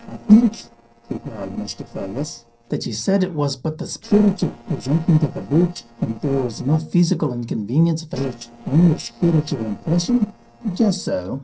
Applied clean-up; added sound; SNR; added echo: neural separator model SepFormer DNS4.